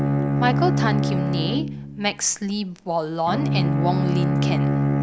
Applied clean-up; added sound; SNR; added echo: none; Bowed string instrument; -4 dB; none.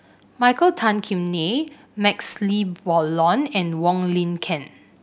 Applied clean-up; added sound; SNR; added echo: none; none; none; none.